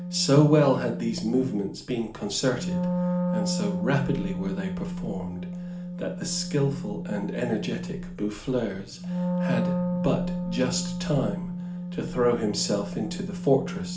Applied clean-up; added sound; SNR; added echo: none; Wind instrument, woodwind instrument; 4 dB; reverberation time 0.4 s.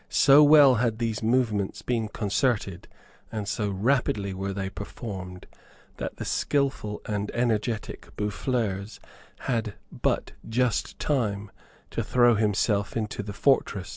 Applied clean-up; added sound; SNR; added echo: none; none; none; none.